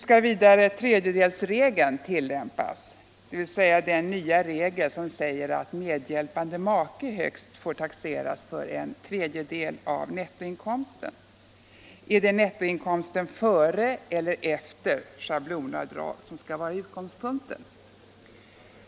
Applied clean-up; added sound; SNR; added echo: none; none; none; none.